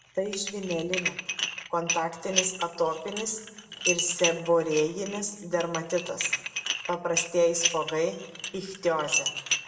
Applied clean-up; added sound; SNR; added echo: none; Dishes, pots, and pans; 4 dB; reverberation time 0.7 s.